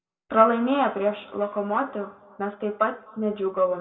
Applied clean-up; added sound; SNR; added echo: none; none; none; reverberation time 0.8 s.